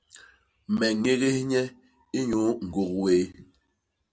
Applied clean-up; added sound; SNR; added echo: none; none; none; none.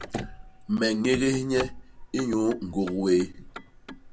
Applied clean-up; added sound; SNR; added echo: none; Motor vehicle (road); 12 dB; none.